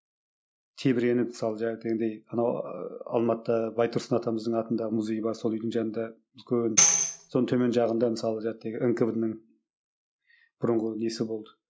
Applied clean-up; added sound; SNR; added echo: none; Tambourine; -1 dB; none.